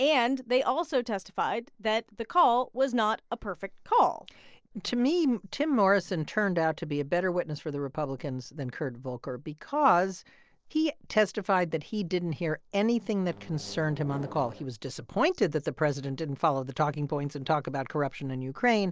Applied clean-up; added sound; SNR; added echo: neural separator model SepFormer DNS4.